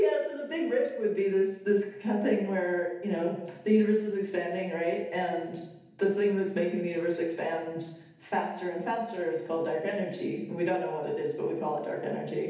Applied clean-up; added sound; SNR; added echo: none; Rattle (instrument); 19 dB; reverberation time 0.8 s.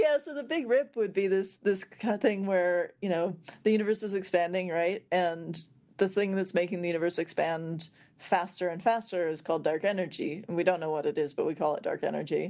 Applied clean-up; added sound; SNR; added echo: none; none; none; none.